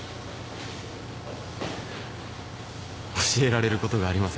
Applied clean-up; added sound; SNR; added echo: none; none; none; none.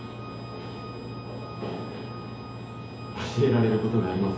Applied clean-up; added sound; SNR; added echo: none; Organ; 19 dB; reverberation time 2.2 s.